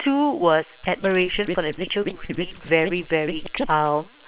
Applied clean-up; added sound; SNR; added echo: neural separator model SepFormer WHAM!.